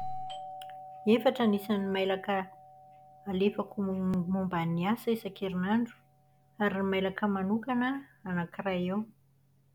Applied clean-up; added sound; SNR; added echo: none; Doorbell; 18 dB; none.